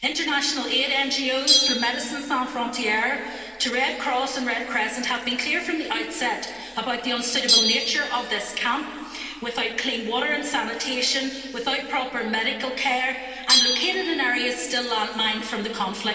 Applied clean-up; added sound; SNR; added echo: none; Bell; 5 dB; reverberation time 2.6 s.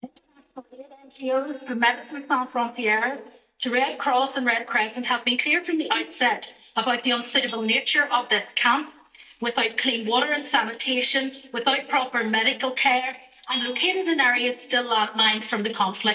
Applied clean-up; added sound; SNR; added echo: neural mask model DeepFilterNet 3.